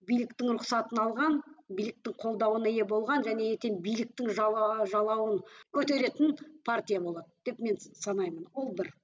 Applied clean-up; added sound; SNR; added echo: none; none; none; none.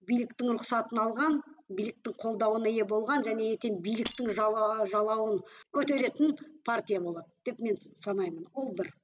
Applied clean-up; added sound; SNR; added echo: none; Shatter; 15 dB; none.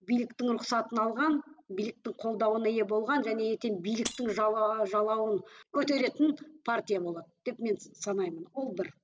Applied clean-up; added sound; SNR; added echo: neural separator model SepFormer DNS4.